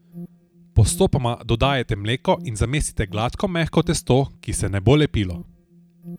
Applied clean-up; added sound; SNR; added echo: none; Alarm; 19 dB; none.